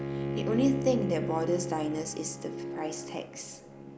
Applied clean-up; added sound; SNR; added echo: none; Bowed string instrument; 4 dB; none.